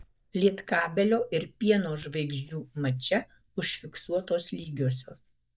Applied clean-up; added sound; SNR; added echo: neural mask model DeepFilterNet 3.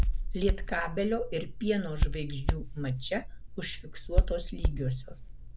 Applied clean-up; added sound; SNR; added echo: none; Hands; -3 dB; none.